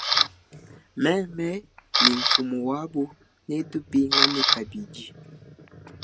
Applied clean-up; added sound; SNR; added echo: none; Camera; -2 dB; none.